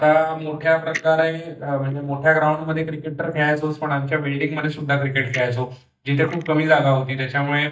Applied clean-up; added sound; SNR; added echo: neural mask model DeepFilterNet 3.